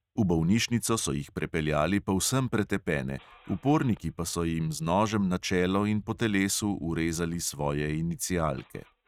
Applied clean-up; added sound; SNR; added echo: neural mask model RNNoise.